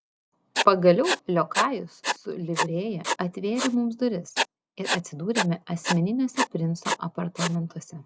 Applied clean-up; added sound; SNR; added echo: none; Writing; 5 dB; none.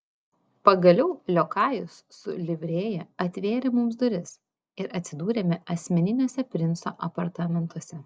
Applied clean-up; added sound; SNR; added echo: none; none; none; none.